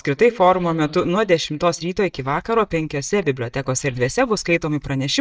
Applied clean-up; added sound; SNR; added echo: neural mask model DeepFilterNet 3.